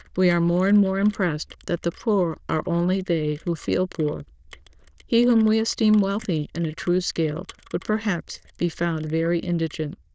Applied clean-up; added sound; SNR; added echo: neural diffusion model UNIVERSE++.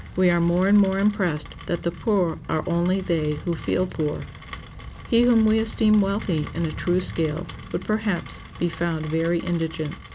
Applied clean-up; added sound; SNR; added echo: none; Rain; 13 dB; none.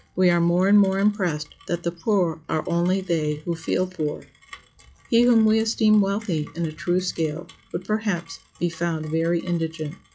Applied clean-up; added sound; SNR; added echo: classical method log-MMSE.